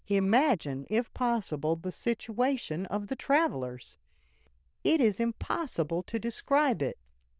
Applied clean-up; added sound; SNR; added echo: neural diffusion model UNIVERSE++.